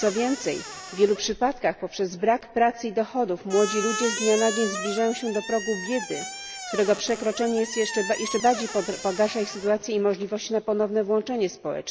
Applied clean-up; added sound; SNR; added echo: none; Squeak; 11 dB; none.